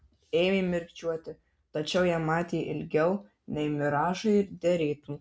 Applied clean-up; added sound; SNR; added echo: none; none; none; none.